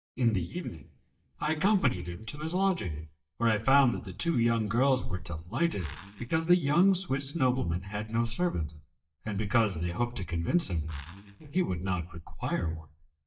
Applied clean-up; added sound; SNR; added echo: neural mask model DeepFilterNet 3.